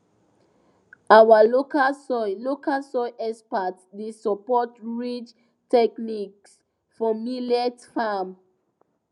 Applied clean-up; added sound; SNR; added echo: none; none; none; none.